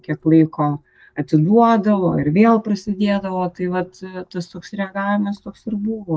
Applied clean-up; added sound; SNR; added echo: neural mask model DeepFilterNet 3.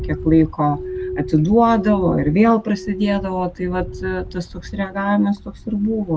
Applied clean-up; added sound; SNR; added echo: none; Glass + Rattle; 12 dB; none.